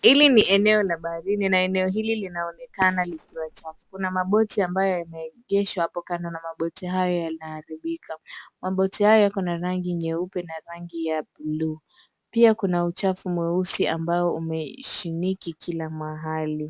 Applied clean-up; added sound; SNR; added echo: none; Fireworks; 20 dB; none.